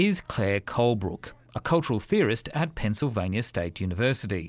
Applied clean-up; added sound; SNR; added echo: none; none; none; none.